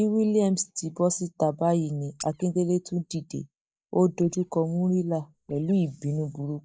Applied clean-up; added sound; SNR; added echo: neural mask model DeepFilterNet 3.